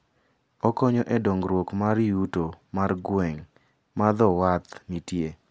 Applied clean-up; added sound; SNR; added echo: none; none; none; none.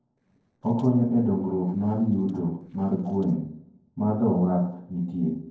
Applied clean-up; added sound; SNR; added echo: neural separator model SepFormer DNS4.